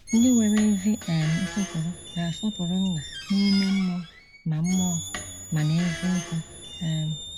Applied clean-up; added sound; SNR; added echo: none; Squeak; 11 dB; none.